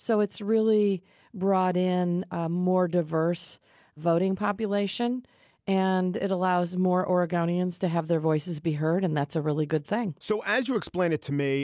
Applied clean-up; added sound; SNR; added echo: none; none; none; none.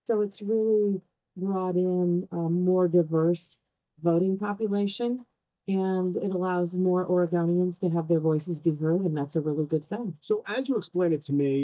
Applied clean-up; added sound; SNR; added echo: neural mask model DeepFilterNet 3.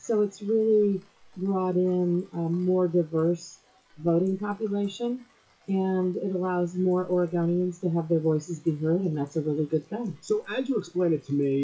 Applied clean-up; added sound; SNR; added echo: classical method WPE with log-MMSE.